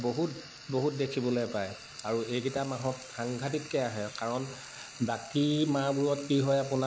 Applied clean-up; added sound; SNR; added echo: none; Frying (food); 16 dB; none.